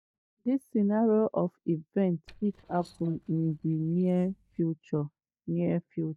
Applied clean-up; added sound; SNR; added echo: neural mask model DeepFilterNet 3.